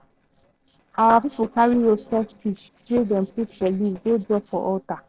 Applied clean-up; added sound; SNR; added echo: neural separator model SepFormer DNS4.